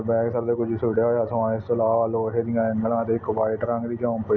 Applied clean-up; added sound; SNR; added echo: none; none; none; none.